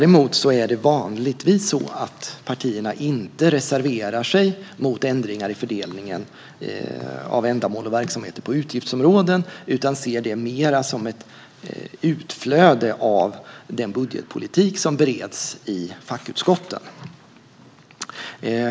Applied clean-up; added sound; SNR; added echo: none; none; none; none.